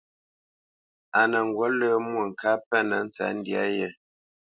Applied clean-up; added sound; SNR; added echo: none; none; none; none.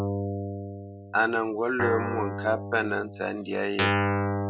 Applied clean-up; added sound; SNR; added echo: none; Guitar; 1 dB; none.